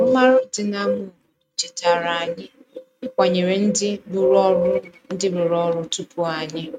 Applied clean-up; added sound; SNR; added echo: neural mask model RNNoise.